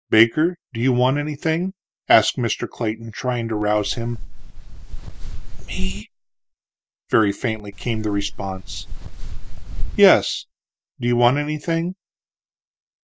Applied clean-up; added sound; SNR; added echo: neural mask model DeepFilterNet 3.